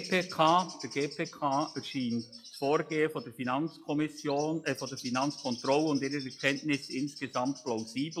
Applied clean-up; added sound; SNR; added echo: classical method log-MMSE.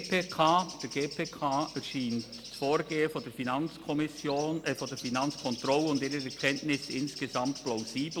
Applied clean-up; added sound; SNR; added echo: none; Bird; 13 dB; none.